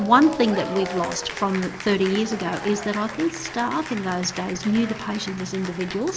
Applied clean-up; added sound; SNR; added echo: none; Applause / Cheering; 11 dB; none.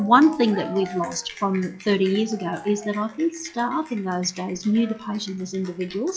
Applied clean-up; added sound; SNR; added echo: classical method log-MMSE.